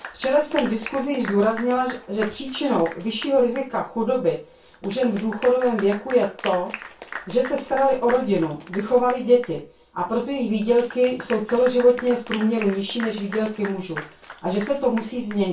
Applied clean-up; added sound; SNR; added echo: none; Applause / Clapping; 16 dB; reverberation time 0.2 s.